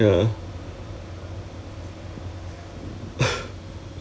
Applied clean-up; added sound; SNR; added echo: none; none; none; none.